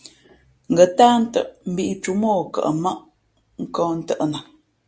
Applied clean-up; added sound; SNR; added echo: none; none; none; none.